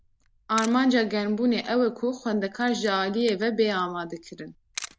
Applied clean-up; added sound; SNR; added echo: none; Camera; 20 dB; none.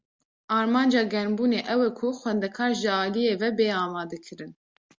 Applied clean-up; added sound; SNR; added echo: none; none; none; none.